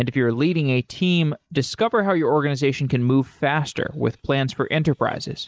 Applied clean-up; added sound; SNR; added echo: neural mask model Resemble Enhance denoiser.